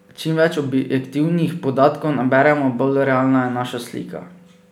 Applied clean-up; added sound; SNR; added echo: none; none; none; none.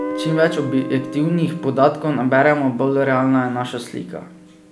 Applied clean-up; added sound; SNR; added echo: none; Guitar; 12 dB; none.